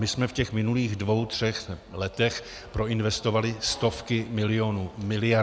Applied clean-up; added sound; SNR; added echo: none; none; none; none.